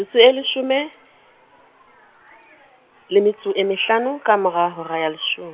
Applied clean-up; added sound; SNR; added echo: none; none; none; none.